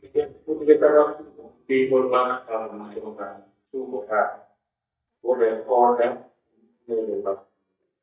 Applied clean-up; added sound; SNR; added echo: neural mask model DeepFilterNet 3.